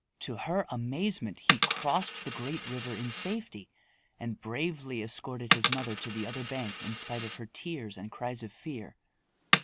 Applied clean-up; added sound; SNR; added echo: none; Coin (dropping); -2 dB; none.